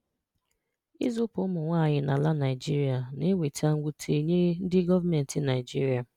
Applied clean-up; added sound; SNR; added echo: none; none; none; none.